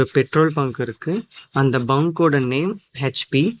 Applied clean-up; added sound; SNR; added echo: neural mask model Resemble Enhance denoiser.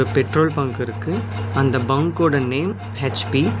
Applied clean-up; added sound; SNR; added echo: none; none; none; none.